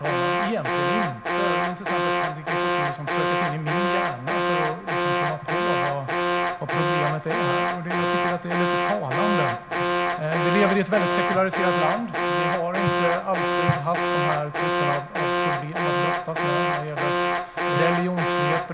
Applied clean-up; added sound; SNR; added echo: none; Alarm; -4 dB; none.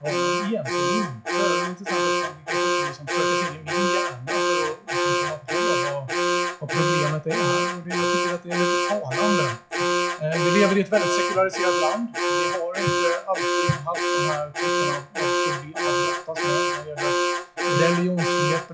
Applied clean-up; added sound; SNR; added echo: classical method log-MMSE.